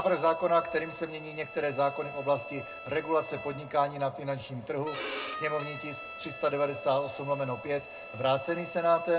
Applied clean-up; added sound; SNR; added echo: none; Bowed string instrument; 12 dB; reverberation time 0.2 s.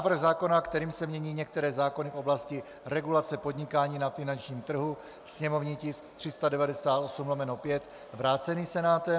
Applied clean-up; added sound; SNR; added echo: none; none; none; none.